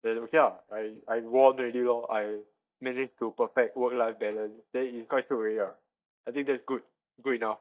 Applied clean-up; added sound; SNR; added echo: neural mask model DeepFilterNet 3.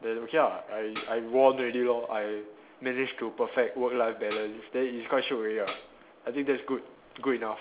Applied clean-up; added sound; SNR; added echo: none; Tambourine; 17 dB; none.